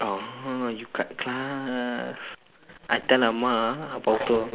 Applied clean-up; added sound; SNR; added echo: none; none; none; none.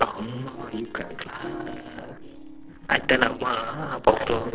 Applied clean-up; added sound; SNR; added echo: neural separator model SepFormer DNS4.